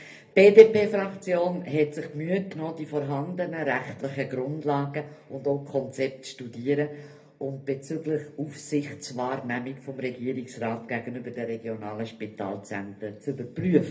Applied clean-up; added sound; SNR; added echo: none; none; none; reverberation time 0.3 s.